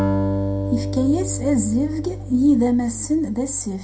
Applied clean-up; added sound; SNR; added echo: none; Acoustic guitar; 4 dB; reverberation time 0.2 s.